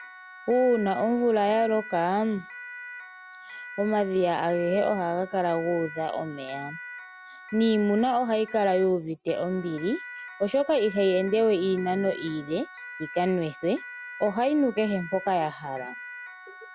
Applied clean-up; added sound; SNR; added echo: none; Siren; 15 dB; none.